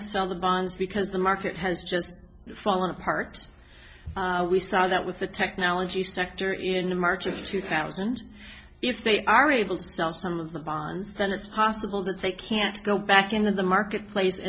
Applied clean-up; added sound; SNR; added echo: none; none; none; none.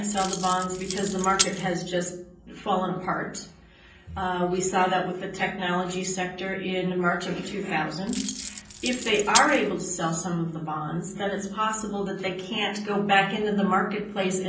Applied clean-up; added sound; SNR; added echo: none; Keys jangling; 5 dB; reverberation time 0.6 s.